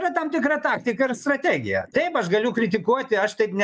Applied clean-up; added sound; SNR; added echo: neural mask model Resemble Enhance denoiser.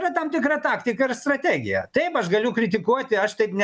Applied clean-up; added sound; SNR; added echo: none; none; none; none.